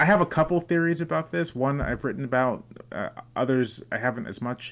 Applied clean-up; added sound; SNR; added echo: none; none; none; none.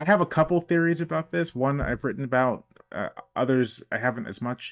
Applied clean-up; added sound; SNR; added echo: neural mask model DeepFilterNet 3.